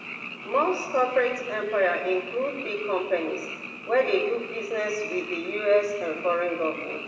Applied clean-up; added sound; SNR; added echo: none; Frog; 11 dB; reverberation time 1.1 s.